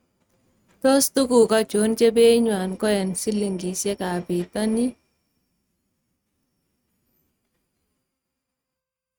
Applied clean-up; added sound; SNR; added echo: neural mask model RNNoise.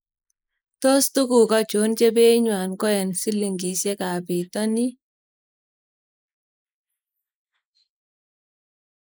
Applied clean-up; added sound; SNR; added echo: neural mask model Resemble Enhance denoiser.